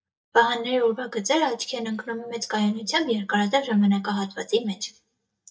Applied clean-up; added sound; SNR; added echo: neural mask model DeepFilterNet 3.